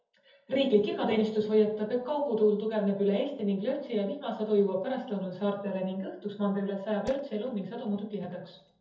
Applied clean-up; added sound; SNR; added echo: none; Tools; 19 dB; reverberation time 0.7 s.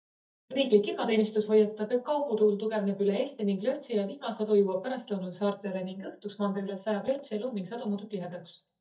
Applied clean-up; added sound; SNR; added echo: neural mask model DeepFilterNet 3.